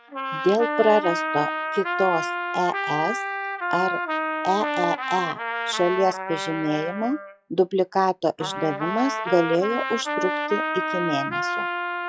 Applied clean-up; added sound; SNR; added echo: classical method log-MMSE.